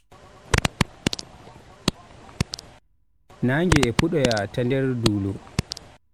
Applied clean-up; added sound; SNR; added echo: none; Fart; 1 dB; none.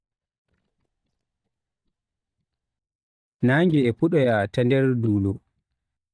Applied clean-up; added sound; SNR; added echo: neural mask model DeepFilterNet 3.